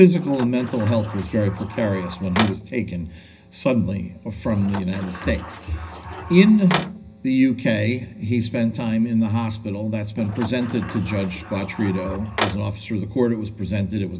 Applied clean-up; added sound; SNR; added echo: none; Sliding door; 10 dB; reverberation time 0.5 s.